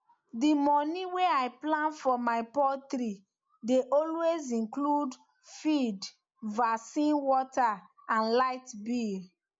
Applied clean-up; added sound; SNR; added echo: none; none; none; none.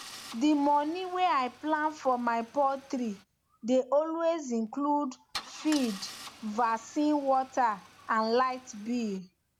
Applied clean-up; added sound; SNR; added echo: none; Idling / Engine starting / Car; 19 dB; none.